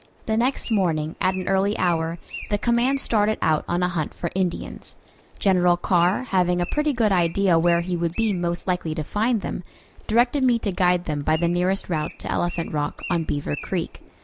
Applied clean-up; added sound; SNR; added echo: none; Bird; 20 dB; none.